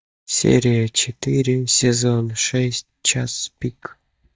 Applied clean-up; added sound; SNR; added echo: neural mask model DeepFilterNet 3.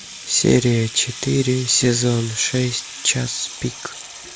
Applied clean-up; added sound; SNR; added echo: none; Sink (filling or washing) / Water tap, faucet; 13 dB; none.